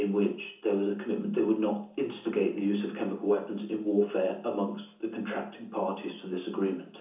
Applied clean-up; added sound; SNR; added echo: none; none; none; reverberation time 0.8 s.